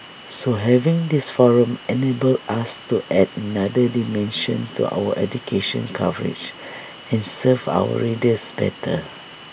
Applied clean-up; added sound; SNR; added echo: none; none; none; none.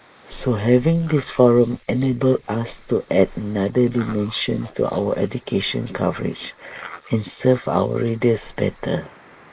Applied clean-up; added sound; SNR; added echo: neural mask model Resemble Enhance denoiser.